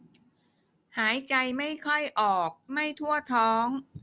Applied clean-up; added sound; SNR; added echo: none; none; none; none.